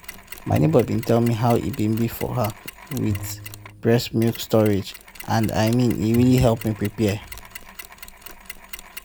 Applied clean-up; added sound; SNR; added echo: none; Mechanisms + Bowed string instrument; 14 dB; none.